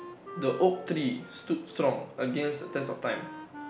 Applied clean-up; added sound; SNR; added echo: none; Wind instrument, woodwind instrument; 14 dB; none.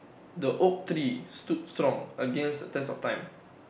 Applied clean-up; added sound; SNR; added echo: none; none; none; none.